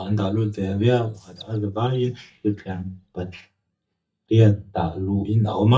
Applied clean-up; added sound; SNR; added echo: neural mask model DeepFilterNet 3.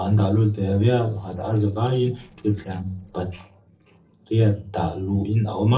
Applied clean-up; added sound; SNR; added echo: neural separator model SepFormer DNS4.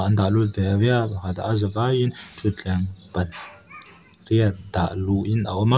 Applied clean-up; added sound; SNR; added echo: none; none; none; none.